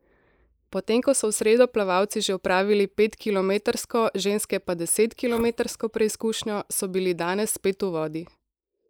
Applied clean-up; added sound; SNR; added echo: neural mask model Resemble Enhance denoiser.